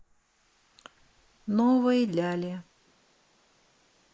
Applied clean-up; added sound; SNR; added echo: neural mask model Resemble Enhance denoiser.